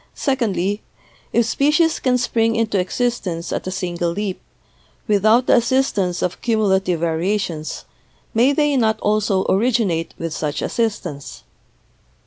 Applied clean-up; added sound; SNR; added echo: none; none; none; none.